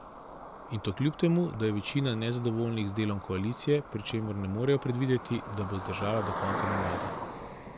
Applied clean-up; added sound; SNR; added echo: none; Cricket; 8 dB; none.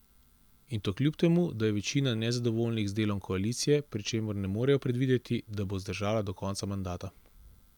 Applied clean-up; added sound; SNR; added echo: none; none; none; none.